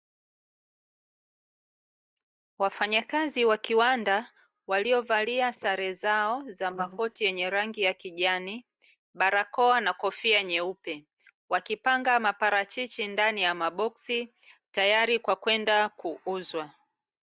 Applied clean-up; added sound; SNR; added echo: neural mask model DeepFilterNet 3.